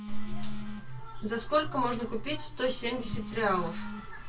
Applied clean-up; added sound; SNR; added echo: none; Telephone; 16 dB; reverberation time 0.2 s.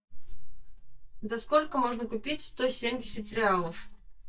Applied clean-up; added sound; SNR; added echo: neural mask model DeepFilterNet 3.